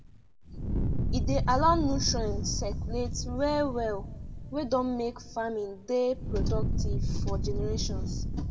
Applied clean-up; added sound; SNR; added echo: none; Fire; -1 dB; reverberation time 0.2 s.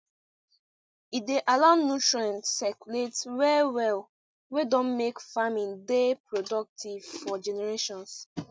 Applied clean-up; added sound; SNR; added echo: none; none; none; none.